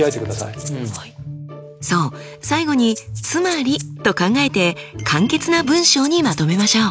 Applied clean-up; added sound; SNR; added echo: none; Rattle (instrument); 17 dB; none.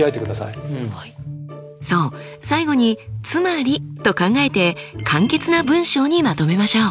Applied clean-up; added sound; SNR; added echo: none; none; none; none.